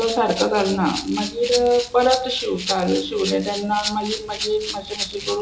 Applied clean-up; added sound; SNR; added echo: none; Rattle (instrument); 9 dB; none.